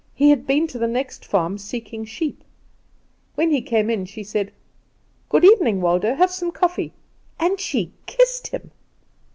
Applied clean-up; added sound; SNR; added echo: none; none; none; none.